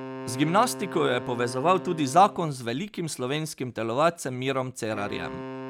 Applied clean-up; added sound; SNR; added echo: none; Wind instrument, woodwind instrument; 13 dB; none.